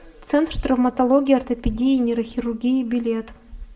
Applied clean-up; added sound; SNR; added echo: none; none; none; reverberation time 0.4 s.